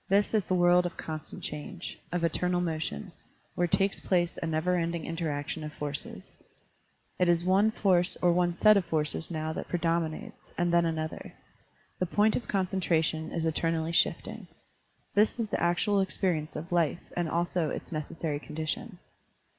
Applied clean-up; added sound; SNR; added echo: none; none; none; none.